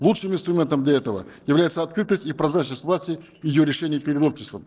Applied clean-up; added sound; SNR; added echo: neural separator model SepFormer DNS4.